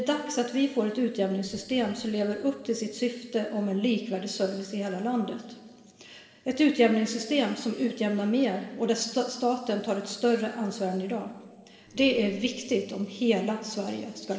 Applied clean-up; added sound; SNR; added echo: neural separator model SepFormer DNS4.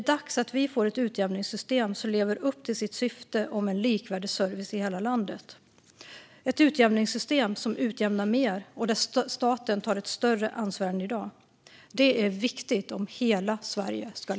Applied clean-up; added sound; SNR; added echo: none; none; none; none.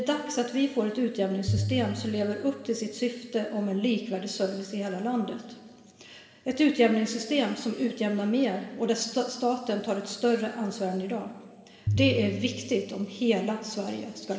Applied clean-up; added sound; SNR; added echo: none; Piano; 5 dB; reverberation time 1.9 s.